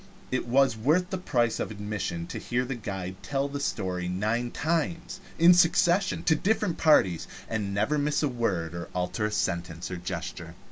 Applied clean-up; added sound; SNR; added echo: none; none; none; none.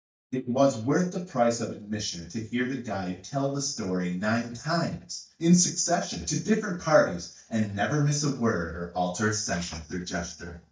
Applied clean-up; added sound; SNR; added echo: neural mask model DeepFilterNet 3.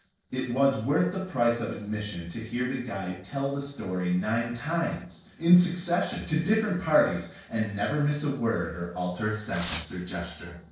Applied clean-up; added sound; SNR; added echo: neural separator model SepFormer DNS4.